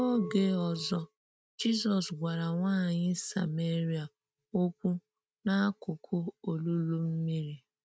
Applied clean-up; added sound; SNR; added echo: neural mask model RNNoise.